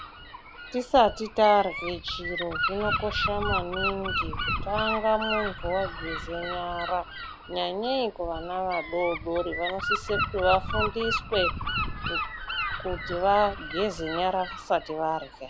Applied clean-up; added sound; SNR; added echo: none; Gull, seagull / Wind; 4 dB; none.